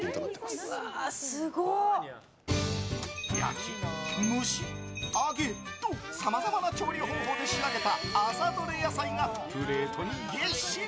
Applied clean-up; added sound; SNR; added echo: none; none; none; none.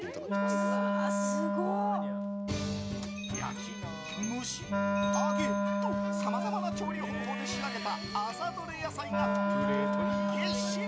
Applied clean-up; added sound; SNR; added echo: none; Wind instrument, woodwind instrument; -5 dB; none.